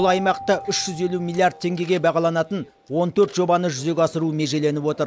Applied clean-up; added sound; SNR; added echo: none; Keyboard (musical); 19 dB; none.